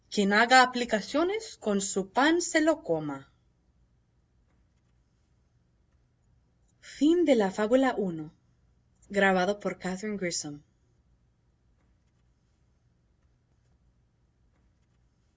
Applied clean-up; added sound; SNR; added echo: none; none; none; none.